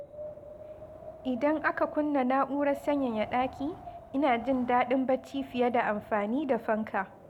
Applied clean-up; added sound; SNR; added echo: none; Wind; 16 dB; none.